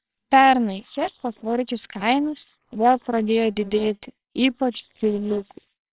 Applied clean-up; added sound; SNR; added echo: neural separator model SepFormer WHAMR!.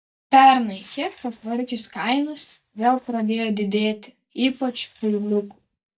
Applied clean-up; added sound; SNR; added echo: neural mask model DeepFilterNet 3.